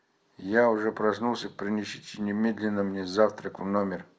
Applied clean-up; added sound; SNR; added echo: none; none; none; none.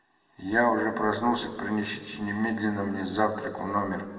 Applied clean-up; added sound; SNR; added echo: none; none; none; reverberation time 2.4 s.